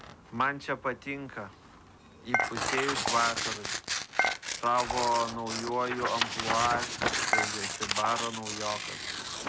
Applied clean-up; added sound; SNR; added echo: none; Tearing + Dishes, pots, and pans / Chink, clink; 0 dB; none.